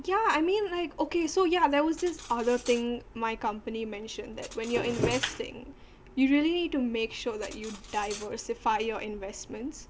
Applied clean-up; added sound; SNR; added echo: none; Cutlery, silverware; 20 dB; none.